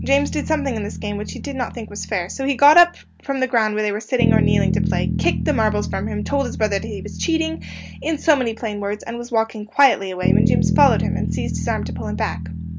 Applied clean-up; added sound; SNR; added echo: none; Bass guitar; 3 dB; none.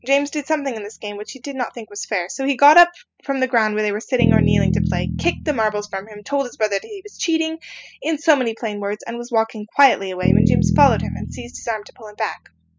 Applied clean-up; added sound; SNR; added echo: classical method spectral subtraction.